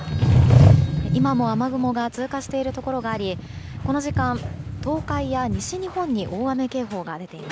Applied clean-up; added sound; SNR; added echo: none; Sliding door; -3 dB; none.